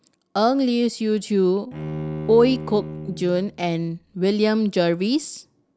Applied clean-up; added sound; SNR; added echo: none; Bowed string instrument; 12 dB; none.